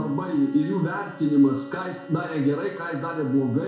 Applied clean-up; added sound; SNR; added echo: none; Bowed string instrument; 19 dB; reverberation time 0.6 s.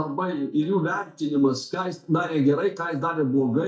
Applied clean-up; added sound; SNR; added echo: neural mask model DeepFilterNet 3.